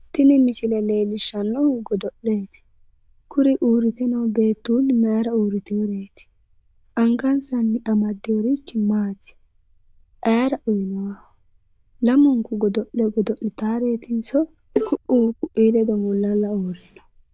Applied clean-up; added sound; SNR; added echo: neural diffusion model UNIVERSE++.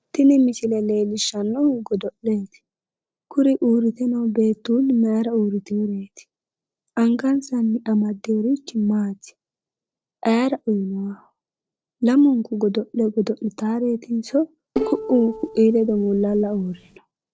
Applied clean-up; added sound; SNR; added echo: neural separator model SepFormer DNS4.